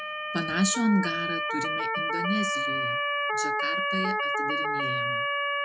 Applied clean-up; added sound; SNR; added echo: none; Motor vehicle (road) / Siren; -3 dB; none.